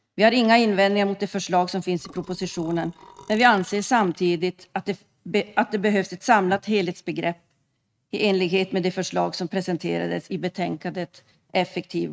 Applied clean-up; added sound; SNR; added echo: neural mask model RNNoise.